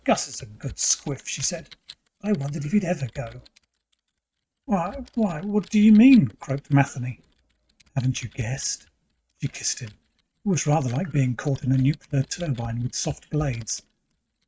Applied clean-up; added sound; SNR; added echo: neural mask model RNNoise.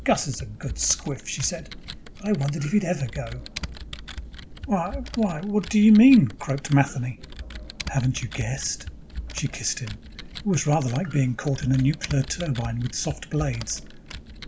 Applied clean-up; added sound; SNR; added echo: none; Computer keyboard; 13 dB; none.